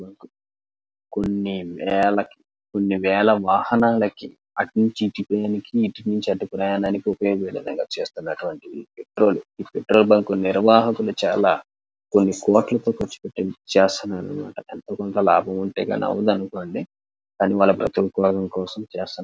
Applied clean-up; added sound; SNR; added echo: none; none; none; none.